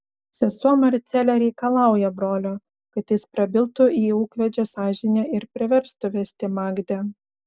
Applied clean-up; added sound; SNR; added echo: none; none; none; none.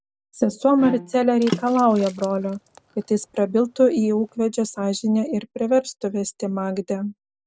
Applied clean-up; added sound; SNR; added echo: none; Water / Splash, splatter + Bowed string instrument; 14 dB; none.